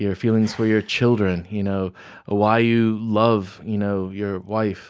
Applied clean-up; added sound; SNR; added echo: none; none; none; none.